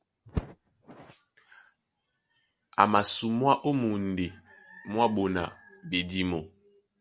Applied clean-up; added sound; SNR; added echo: none; none; none; none.